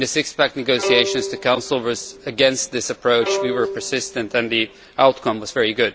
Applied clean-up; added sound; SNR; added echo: none; Bowed string instrument; 8 dB; none.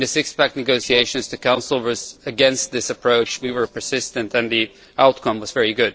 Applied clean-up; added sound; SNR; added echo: neural separator model SepFormer DNS4.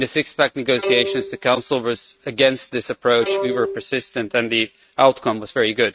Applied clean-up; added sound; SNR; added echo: neural mask model RNNoise.